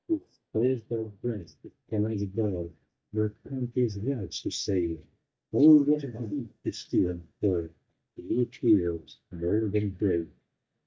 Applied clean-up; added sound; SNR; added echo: neural mask model DeepFilterNet 3.